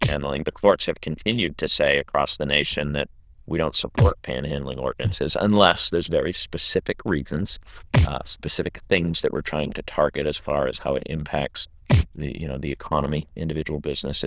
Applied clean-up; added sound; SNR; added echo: neural diffusion model UNIVERSE++.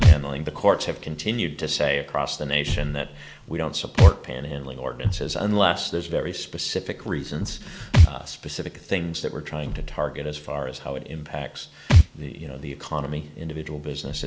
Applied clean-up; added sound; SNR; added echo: none; Thump, thud; -2 dB; none.